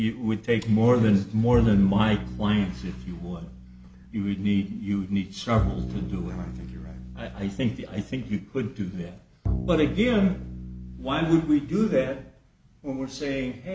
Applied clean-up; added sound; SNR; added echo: none; Bowed string instrument; 8 dB; none.